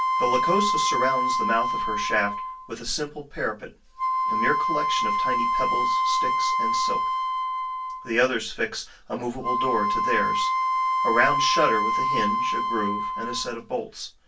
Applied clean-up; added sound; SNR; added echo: none; Wind instrument, woodwind instrument; -4 dB; reverberation time 0.2 s.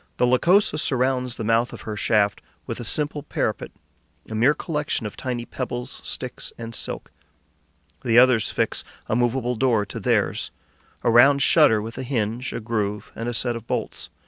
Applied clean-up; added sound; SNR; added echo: none; none; none; none.